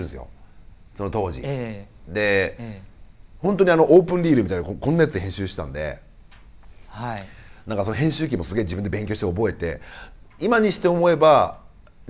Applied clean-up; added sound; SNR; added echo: none; none; none; none.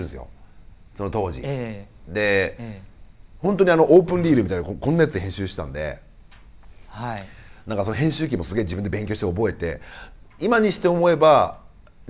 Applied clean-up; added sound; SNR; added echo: none; Bowed string instrument; 19 dB; none.